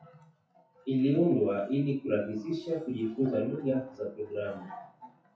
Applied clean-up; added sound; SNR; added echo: classical method WPE with log-MMSE.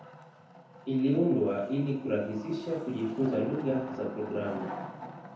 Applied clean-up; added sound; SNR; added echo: none; Wood; 14 dB; reverberation time 0.7 s.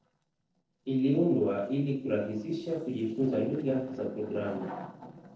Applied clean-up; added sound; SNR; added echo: neural separator model SepFormer DNS4.